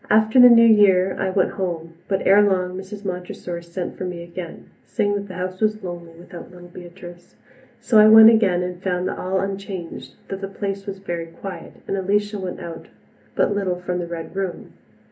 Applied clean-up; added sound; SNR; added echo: none; none; none; reverberation time 0.3 s.